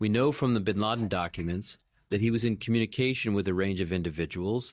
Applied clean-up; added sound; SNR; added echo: neural mask model DeepFilterNet 3.